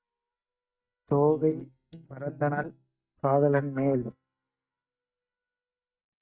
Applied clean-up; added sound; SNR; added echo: neural mask model DeepFilterNet 3.